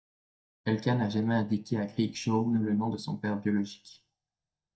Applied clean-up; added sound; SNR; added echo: neural mask model DeepFilterNet 3.